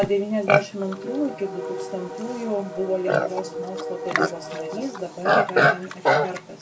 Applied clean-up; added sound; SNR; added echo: none; Livestock, farm animals, working animals; -3 dB; reverberation time 0.2 s.